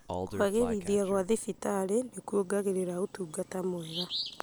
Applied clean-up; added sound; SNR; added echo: none; Bird vocalization, bird call, bird song; 11 dB; none.